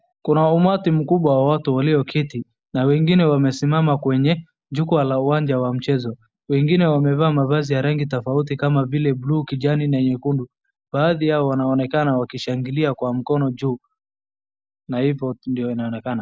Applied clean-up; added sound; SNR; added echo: none; none; none; none.